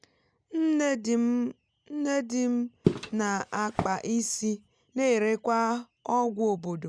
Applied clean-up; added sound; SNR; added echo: none; Walk, footsteps; 5 dB; none.